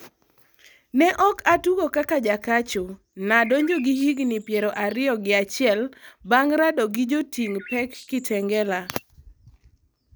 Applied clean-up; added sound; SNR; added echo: none; Bird; 19 dB; none.